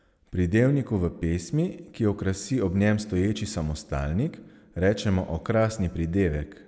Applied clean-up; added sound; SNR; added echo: none; none; none; none.